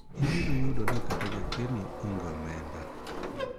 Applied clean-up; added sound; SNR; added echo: none; Sliding door; -4 dB; none.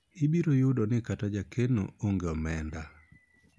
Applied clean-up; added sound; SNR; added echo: none; none; none; none.